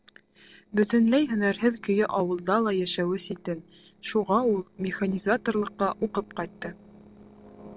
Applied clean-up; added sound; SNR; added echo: neural separator model SepFormer DNS4.